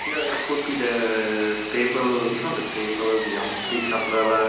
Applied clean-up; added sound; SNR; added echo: none; Power tool; 7 dB; reverberation time 1.0 s.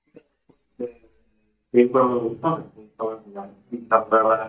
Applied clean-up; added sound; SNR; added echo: neural mask model DeepFilterNet 3.